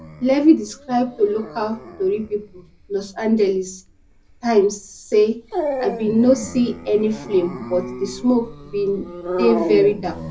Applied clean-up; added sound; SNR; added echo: none; Dog; 10 dB; reverberation time 0.4 s.